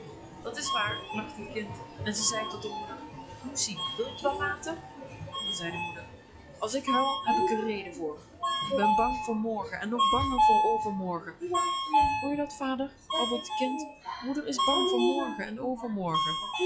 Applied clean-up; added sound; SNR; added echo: classical method log-MMSE.